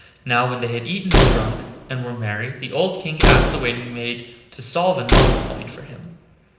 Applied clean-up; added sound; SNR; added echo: none; Slam; -4 dB; reverberation time 0.9 s.